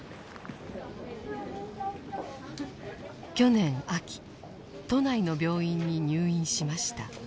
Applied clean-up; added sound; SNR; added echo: none; none; none; none.